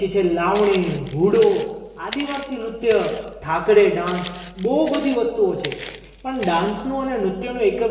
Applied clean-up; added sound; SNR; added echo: none; Walk, footsteps; 14 dB; reverberation time 1.0 s.